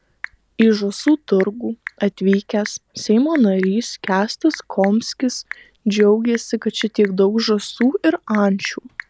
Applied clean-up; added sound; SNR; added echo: none; Telephone / Typing; 18 dB; none.